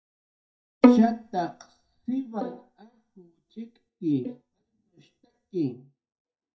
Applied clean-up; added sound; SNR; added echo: neural mask model DeepFilterNet 3.